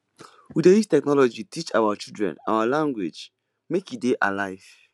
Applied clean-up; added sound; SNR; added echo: none; none; none; none.